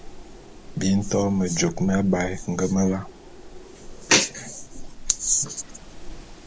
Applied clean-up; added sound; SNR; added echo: none; Wind; 12 dB; none.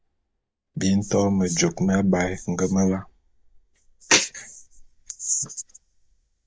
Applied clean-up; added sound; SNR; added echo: neural mask model DeepFilterNet 3.